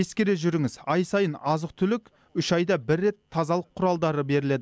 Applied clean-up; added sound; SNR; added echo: none; none; none; none.